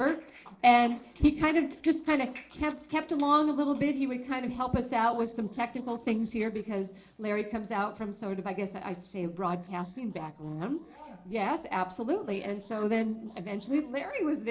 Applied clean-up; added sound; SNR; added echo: neural separator model SepFormer DNS4.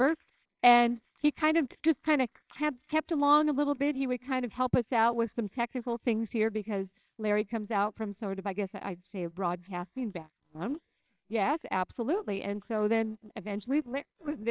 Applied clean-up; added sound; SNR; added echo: neural separator model SepFormer WHAMR!.